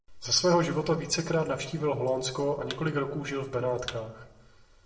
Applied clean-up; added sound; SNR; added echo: neural separator model SepFormer DNS4.